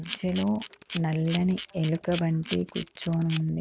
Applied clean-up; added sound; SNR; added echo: none; Camera; 8 dB; none.